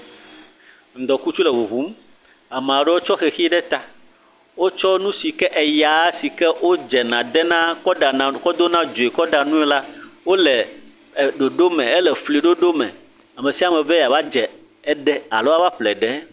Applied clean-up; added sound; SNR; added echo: none; none; none; none.